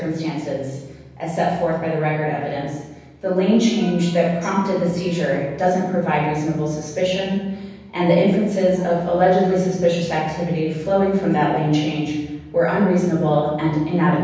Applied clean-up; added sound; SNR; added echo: none; Electric guitar; 19 dB; reverberation time 1.1 s.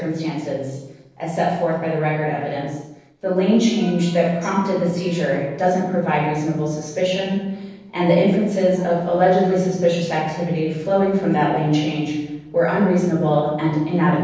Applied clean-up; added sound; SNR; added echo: neural separator model SepFormer DNS4.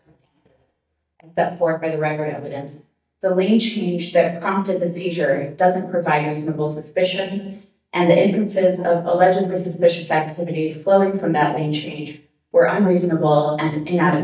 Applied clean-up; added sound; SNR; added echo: neural mask model DeepFilterNet 3.